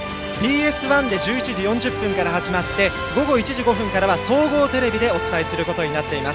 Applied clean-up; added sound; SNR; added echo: none; Wind instrument, woodwind instrument; 16 dB; none.